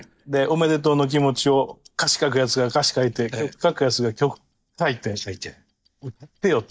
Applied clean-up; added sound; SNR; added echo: neural mask model DeepFilterNet 3.